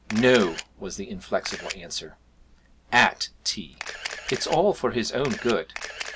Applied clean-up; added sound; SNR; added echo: none; Camera; 13 dB; none.